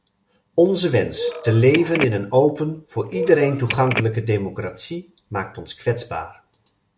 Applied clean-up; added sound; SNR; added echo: none; Telephone; 6 dB; none.